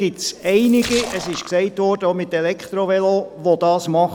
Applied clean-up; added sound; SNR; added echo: none; Splash, splatter; 12 dB; none.